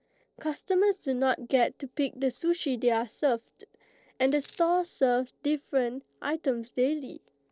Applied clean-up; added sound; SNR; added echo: neural separator model SepFormer DNS4.